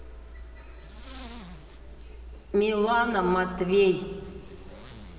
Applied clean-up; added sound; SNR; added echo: none; Zipper (clothing); 14 dB; reverberation time 2.4 s.